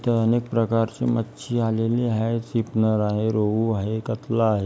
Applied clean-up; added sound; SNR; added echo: none; none; none; none.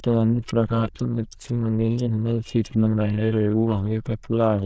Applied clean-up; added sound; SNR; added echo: neural diffusion model UNIVERSE++.